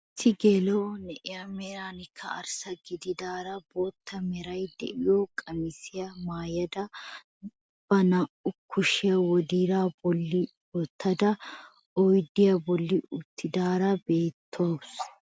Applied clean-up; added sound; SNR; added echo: none; none; none; none.